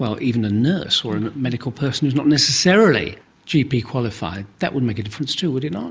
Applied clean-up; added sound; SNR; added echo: none; none; none; none.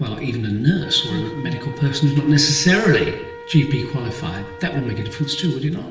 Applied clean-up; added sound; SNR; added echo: none; Wind instrument, woodwind instrument; 17 dB; reverberation time 0.8 s.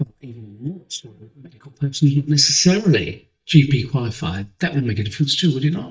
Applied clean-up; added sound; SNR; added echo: neural mask model DeepFilterNet 3.